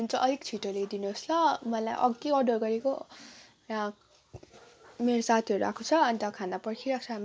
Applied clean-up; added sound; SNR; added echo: none; none; none; none.